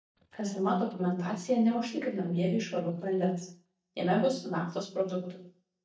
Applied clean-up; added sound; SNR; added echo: neural mask model DeepFilterNet 3.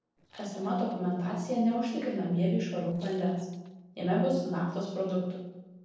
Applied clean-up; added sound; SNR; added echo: neural separator model SepFormer DNS4.